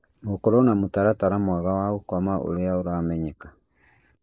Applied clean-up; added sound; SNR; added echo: neural mask model Resemble Enhance denoiser.